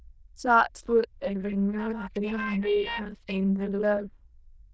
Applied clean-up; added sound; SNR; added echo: neural diffusion model UNIVERSE++.